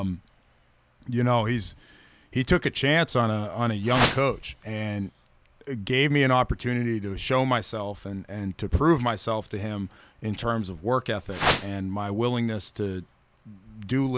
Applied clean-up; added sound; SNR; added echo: none; Whoosh, swoosh, swish; -2 dB; none.